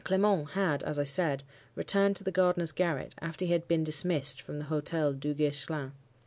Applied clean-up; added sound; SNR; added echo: none; none; none; none.